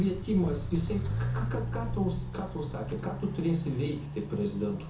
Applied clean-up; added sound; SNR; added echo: none; Walk, footsteps; 3 dB; reverberation time 0.6 s.